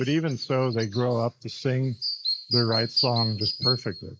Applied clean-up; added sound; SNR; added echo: neural mask model Resemble Enhance denoiser.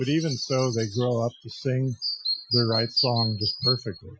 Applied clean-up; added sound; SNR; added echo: classical method Wiener filter.